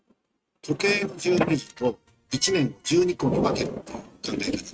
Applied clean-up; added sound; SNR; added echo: neural mask model RNNoise.